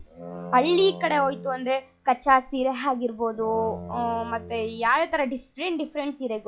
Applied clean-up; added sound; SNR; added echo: classical method log-MMSE.